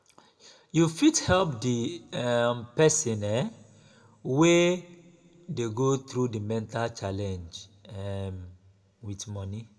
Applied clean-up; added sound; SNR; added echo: none; none; none; reverberation time 0.6 s.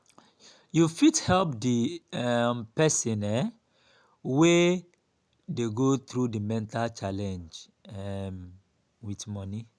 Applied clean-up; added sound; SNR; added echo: none; none; none; none.